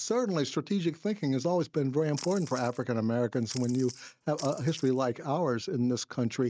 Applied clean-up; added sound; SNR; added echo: neural mask model RNNoise.